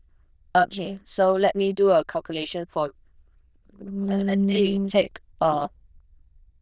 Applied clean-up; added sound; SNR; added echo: neural diffusion model UNIVERSE++.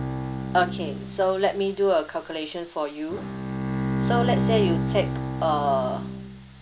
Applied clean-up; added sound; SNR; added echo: none; Bowed string instrument; 2 dB; none.